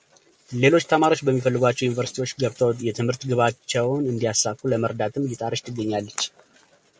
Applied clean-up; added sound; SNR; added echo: none; none; none; none.